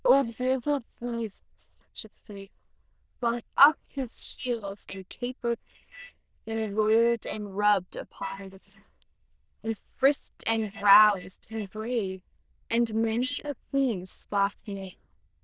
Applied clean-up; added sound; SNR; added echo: neural diffusion model UNIVERSE++.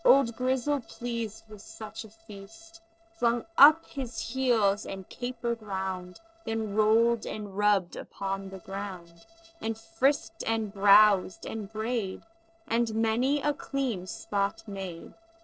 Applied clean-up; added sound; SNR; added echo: neural separator model SepFormer DNS4.